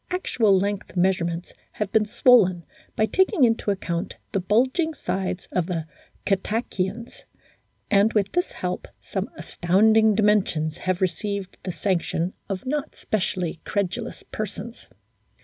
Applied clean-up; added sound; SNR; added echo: none; none; none; none.